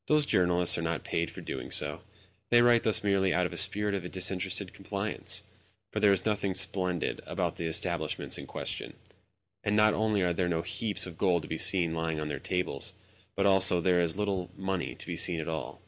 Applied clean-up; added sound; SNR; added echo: none; none; none; none.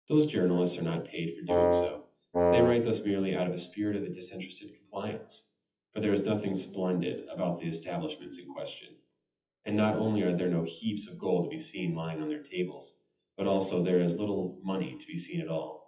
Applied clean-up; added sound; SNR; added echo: classical method WPE with log-MMSE.